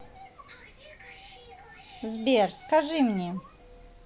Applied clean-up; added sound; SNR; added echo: none; none; none; none.